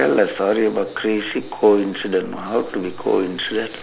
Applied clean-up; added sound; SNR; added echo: none; none; none; none.